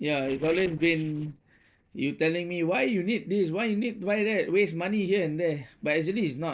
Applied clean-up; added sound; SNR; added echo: neural separator model SepFormer DNS4.